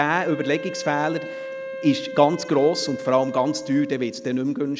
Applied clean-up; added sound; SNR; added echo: none; Wind instrument, woodwind instrument; 11 dB; none.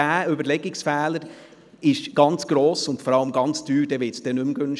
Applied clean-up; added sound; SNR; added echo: none; none; none; none.